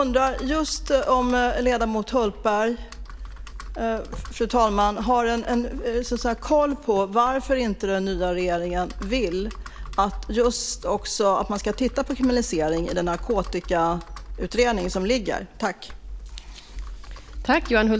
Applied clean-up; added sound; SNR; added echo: none; Computer keyboard; 11 dB; none.